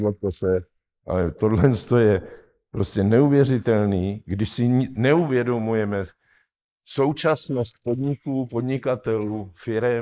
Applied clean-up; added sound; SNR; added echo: neural mask model Resemble Enhance denoiser.